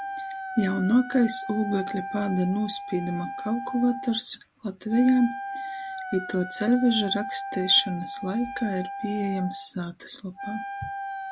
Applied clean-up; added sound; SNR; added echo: none; Wind instrument, woodwind instrument; 9 dB; none.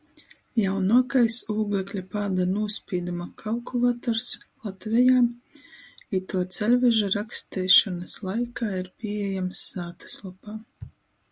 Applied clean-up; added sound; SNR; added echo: none; none; none; none.